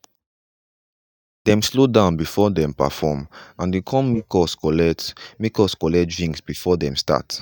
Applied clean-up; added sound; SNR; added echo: neural mask model DeepFilterNet 3.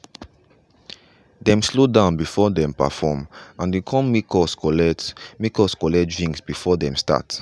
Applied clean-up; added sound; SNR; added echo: none; none; none; none.